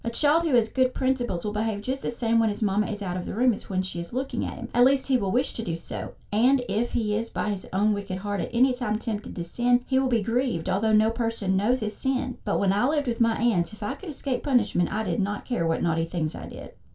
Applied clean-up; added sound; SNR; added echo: none; none; none; reverberation time 0.2 s.